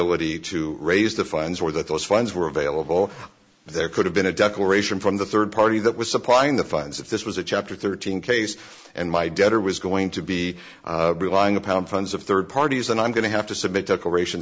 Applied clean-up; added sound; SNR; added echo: none; none; none; none.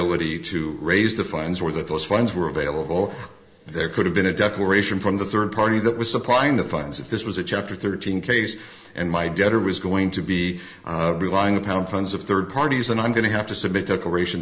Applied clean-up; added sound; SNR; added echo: none; none; none; reverberation time 2.4 s.